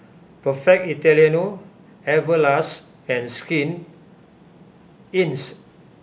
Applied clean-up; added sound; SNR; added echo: none; none; none; none.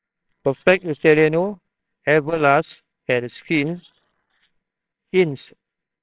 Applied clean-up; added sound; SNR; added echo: neural separator model SepFormer WHAMR!.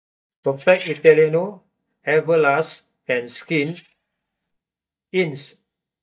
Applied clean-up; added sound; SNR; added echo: neural mask model DeepFilterNet 3.